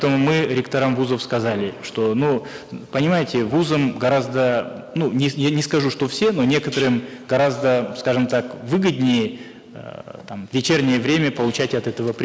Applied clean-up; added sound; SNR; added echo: none; none; none; none.